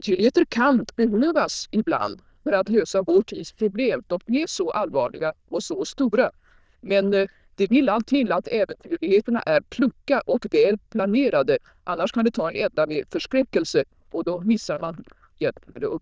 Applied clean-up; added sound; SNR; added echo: neural diffusion model UNIVERSE++.